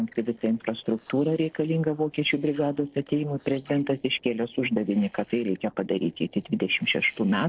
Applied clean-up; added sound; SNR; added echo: neural separator model SepFormer DNS4.